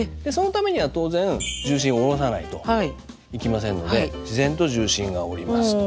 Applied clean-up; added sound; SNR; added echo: none; none; none; none.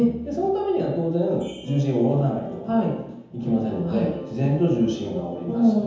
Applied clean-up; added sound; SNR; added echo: none; none; none; reverberation time 0.9 s.